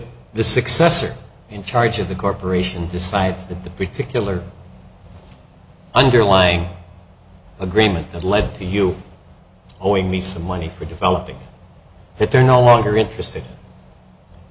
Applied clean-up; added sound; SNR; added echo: none; none; none; none.